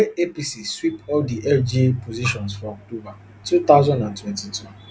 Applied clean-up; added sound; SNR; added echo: none; Bowed string instrument; 19 dB; none.